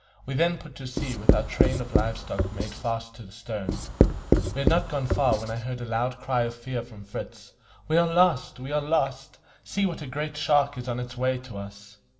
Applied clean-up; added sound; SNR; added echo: none; Writing; -3 dB; reverberation time 0.7 s.